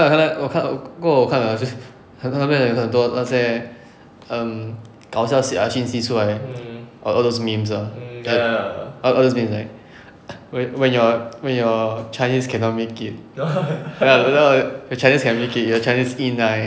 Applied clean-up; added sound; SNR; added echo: none; none; none; none.